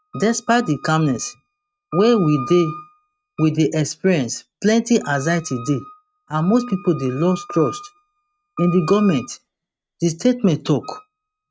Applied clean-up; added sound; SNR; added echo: neural mask model RNNoise.